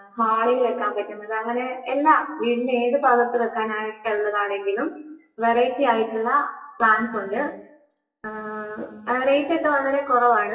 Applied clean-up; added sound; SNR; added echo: classical method WPE with log-MMSE.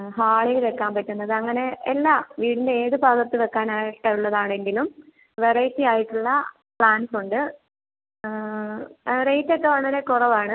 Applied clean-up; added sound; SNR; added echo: none; none; none; none.